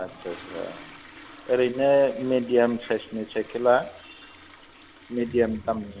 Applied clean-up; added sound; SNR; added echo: none; Toilet flush; 19 dB; none.